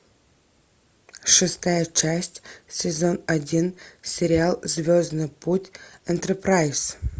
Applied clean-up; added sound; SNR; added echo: none; none; none; none.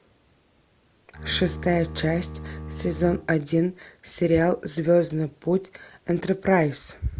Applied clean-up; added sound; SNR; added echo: none; Bowed string instrument; 11 dB; none.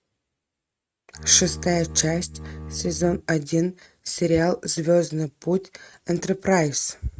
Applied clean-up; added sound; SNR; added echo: neural mask model RNNoise.